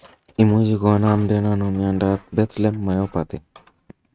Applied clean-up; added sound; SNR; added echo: neural mask model RNNoise.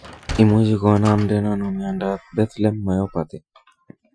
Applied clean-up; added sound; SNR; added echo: classical method Wiener filter.